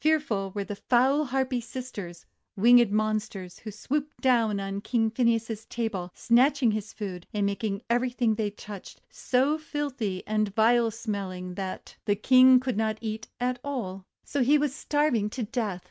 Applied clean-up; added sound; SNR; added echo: none; none; none; none.